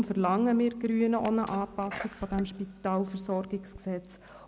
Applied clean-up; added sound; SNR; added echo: none; Sneeze; 16 dB; none.